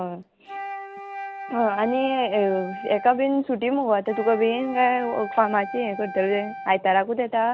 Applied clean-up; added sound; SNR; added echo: none; Wind instrument, woodwind instrument; 12 dB; none.